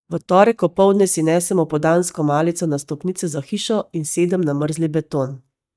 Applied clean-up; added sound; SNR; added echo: neural mask model DeepFilterNet 3.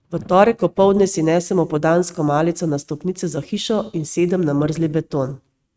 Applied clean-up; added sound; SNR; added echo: neural mask model RNNoise.